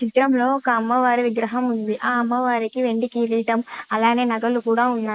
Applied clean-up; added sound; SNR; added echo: neural mask model Resemble Enhance denoiser.